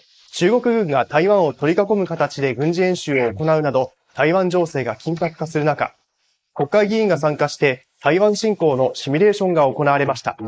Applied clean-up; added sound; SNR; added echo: neural mask model Resemble Enhance denoiser.